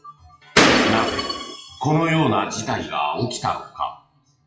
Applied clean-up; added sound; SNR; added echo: classical method WPE with log-MMSE.